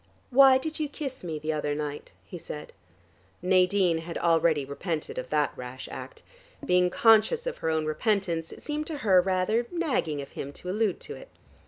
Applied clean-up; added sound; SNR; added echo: none; none; none; none.